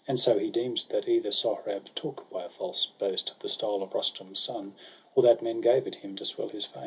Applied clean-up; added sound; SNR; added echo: none; none; none; none.